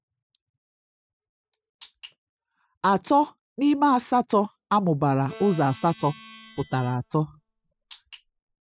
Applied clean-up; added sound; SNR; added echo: classical method spectral subtraction.